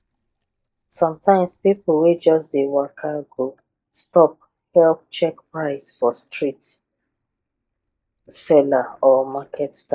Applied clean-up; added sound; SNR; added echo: neural mask model DeepFilterNet 3.